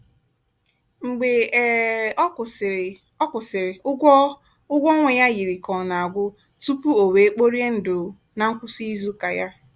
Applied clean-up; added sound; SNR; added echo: none; none; none; none.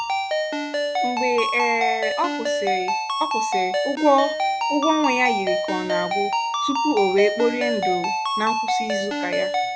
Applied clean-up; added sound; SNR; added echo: none; Ringtone; -1 dB; none.